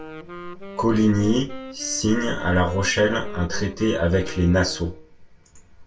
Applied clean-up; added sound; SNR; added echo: none; Wind instrument, woodwind instrument; 15 dB; reverberation time 0.2 s.